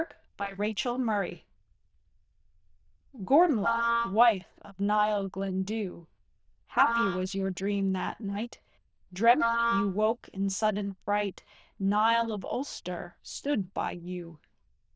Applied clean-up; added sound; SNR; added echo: neural diffusion model UNIVERSE++.